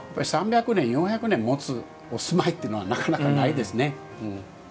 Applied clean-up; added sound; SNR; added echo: none; none; none; none.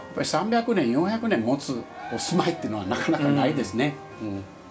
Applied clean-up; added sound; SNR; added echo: none; Cheering; 16 dB; reverberation time 0.2 s.